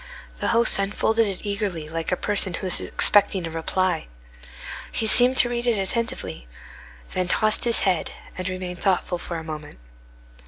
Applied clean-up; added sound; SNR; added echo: none; none; none; none.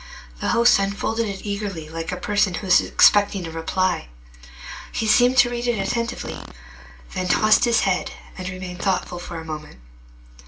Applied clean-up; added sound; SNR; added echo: none; Fart; 15 dB; reverberation time 0.2 s.